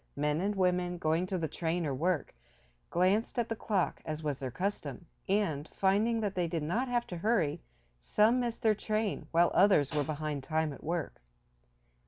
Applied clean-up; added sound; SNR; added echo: none; Hi-hat; 15 dB; none.